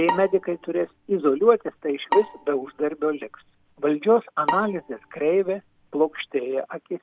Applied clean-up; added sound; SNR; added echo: none; Bowed string instrument; 10 dB; none.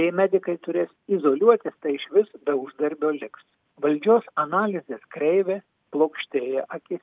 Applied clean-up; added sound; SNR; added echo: none; none; none; none.